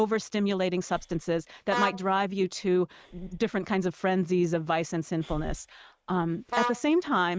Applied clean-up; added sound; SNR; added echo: neural mask model RNNoise.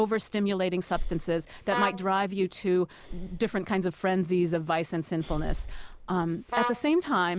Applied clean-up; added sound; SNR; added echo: none; Breathing + Vehicle horn, car horn, honking; 8 dB; none.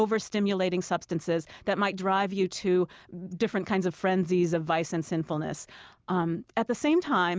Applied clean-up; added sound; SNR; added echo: none; none; none; none.